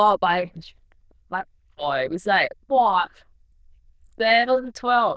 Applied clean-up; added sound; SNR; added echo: neural diffusion model UNIVERSE++.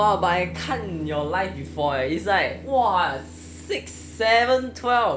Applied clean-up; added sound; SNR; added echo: none; Guitar; 15 dB; none.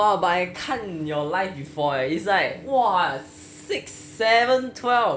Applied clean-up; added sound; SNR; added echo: none; none; none; none.